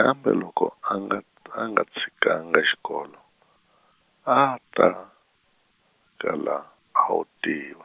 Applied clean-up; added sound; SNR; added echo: none; none; none; none.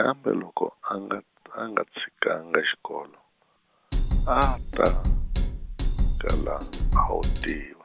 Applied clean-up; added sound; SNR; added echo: none; Drum kit; -5 dB; none.